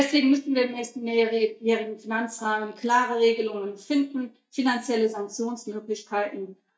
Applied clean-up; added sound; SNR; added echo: neural mask model DeepFilterNet 3.